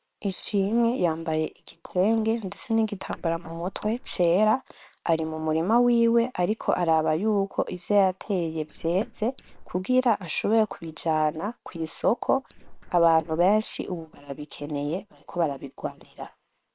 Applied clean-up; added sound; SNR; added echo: neural separator model SepFormer WHAM!.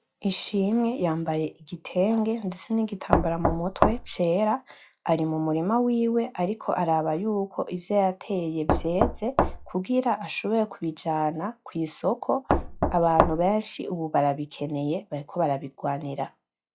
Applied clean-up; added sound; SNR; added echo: classical method log-MMSE.